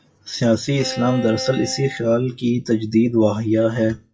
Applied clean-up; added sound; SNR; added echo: classical method WPE with log-MMSE.